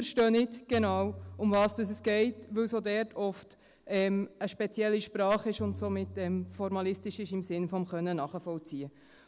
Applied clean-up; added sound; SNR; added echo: none; Tabla; 16 dB; none.